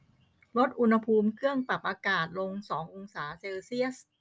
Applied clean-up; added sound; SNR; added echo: none; none; none; none.